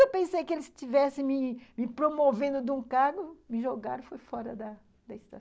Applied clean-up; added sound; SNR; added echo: none; none; none; none.